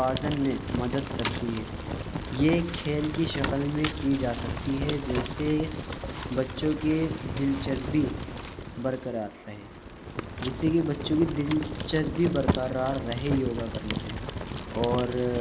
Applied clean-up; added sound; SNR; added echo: none; Fire; 5 dB; none.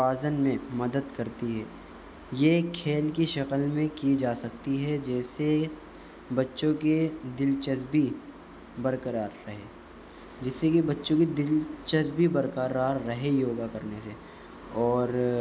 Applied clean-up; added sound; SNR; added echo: none; none; none; none.